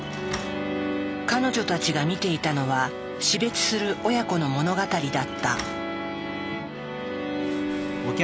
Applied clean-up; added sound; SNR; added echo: none; Slam; 18 dB; none.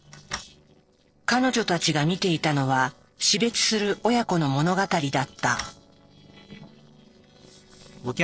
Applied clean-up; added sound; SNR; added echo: neural separator model SepFormer DNS4.